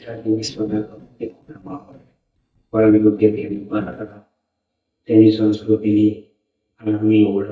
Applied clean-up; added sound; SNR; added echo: neural mask model DeepFilterNet 3.